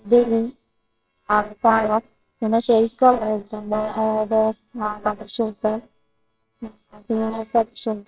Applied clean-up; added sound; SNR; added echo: neural separator model SepFormer WHAMR!.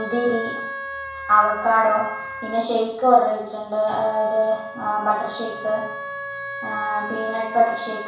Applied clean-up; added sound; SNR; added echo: none; Wind instrument, woodwind instrument; 11 dB; reverberation time 0.7 s.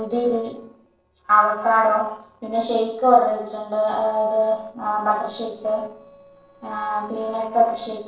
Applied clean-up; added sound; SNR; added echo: neural separator model SepFormer DNS4.